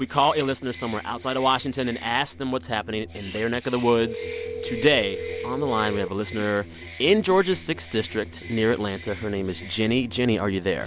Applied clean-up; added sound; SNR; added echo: none; Bird + Musical instrument; 16 dB; none.